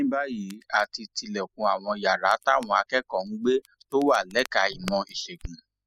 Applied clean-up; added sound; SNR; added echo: classical method spectral subtraction.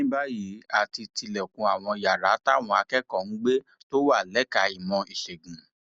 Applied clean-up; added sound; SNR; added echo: none; none; none; none.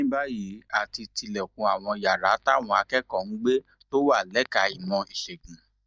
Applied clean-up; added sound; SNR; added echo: neural mask model DeepFilterNet 3.